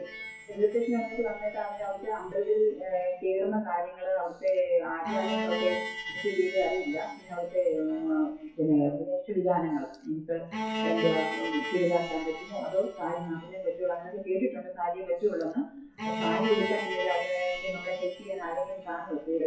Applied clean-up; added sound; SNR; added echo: classical method WPE with log-MMSE.